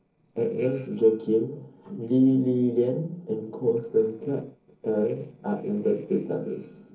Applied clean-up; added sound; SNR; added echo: neural separator model SepFormer DNS4.